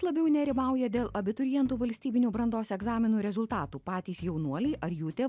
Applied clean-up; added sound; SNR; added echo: none; none; none; none.